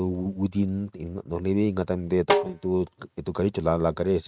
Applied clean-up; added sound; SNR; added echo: neural mask model RNNoise.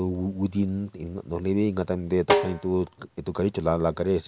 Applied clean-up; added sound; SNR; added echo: none; Snare drum; 2 dB; none.